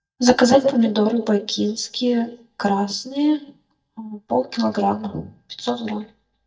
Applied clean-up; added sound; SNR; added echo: neural mask model DeepFilterNet 3.